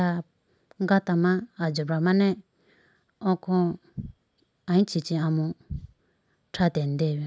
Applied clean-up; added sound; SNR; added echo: none; none; none; none.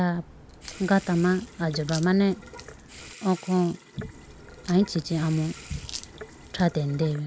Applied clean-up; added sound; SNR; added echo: none; Crack + Sink (filling or washing) / Water tap, faucet; 16 dB; none.